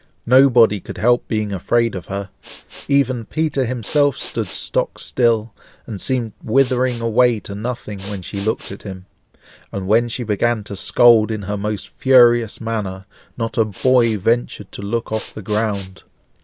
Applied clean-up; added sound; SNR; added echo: none; Respiratory sounds; 19 dB; none.